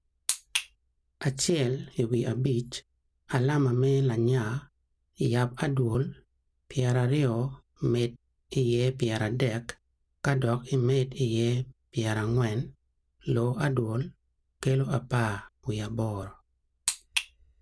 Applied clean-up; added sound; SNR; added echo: none; none; none; none.